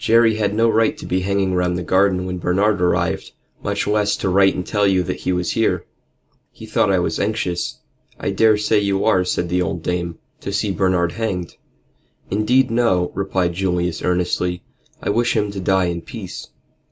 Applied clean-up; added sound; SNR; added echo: none; none; none; none.